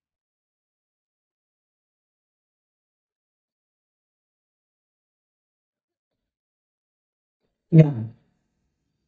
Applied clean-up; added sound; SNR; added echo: neural mask model DeepFilterNet 3.